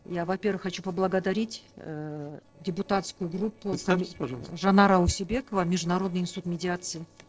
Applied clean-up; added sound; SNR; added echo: neural separator model SepFormer DNS4.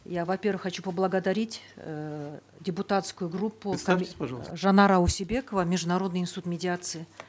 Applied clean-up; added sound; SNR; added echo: none; none; none; none.